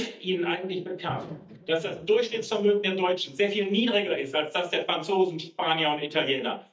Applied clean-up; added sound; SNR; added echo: neural mask model DeepFilterNet 3.